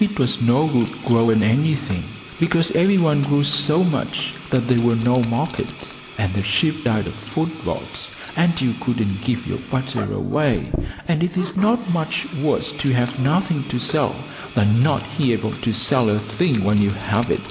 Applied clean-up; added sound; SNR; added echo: none; Sink (filling or washing); 15 dB; none.